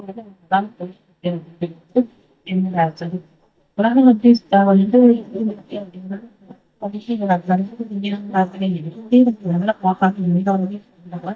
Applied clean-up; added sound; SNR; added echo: neural mask model DeepFilterNet 3.